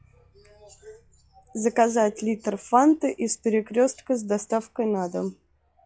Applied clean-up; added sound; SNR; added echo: classical method log-MMSE.